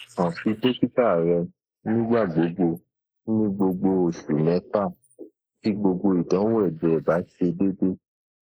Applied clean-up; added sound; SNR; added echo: neural mask model Resemble Enhance denoiser.